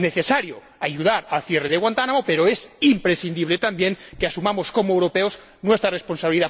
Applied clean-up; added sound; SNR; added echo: none; none; none; none.